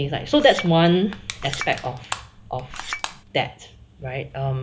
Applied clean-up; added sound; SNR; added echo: none; Chink, clink + Crushing; 11 dB; none.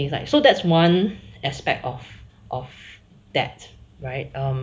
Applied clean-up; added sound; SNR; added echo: none; none; none; none.